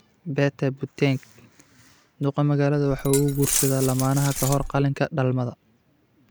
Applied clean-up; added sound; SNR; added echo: none; Glass; 6 dB; none.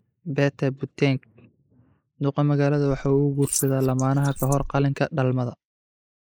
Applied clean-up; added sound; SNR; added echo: neural mask model Resemble Enhance denoiser.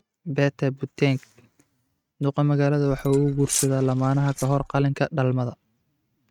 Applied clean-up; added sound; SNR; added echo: neural mask model RNNoise.